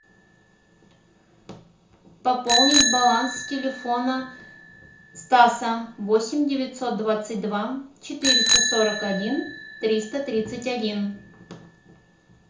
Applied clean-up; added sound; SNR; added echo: none; Bicycle bell; 3 dB; reverberation time 0.6 s.